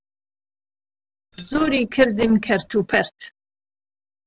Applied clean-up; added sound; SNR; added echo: neural separator model SepFormer DNS4.